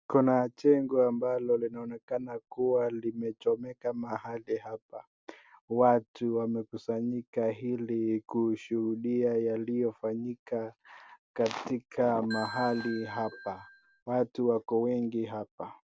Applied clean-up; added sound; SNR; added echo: none; Ringtone / Bell; 13 dB; none.